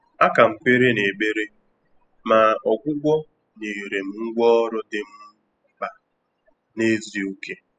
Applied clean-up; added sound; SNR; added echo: classical method spectral subtraction.